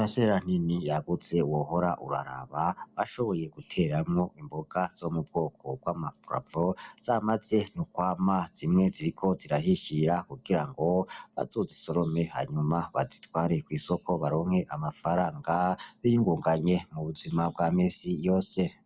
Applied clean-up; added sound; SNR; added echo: none; none; none; none.